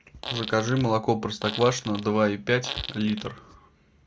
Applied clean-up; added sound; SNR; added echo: none; Fart; 12 dB; none.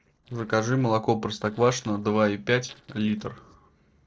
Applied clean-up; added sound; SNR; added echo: neural separator model SepFormer DNS4.